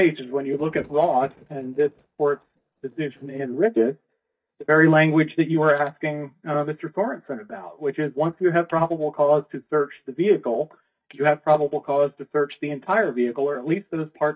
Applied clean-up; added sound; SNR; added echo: neural mask model DeepFilterNet 3.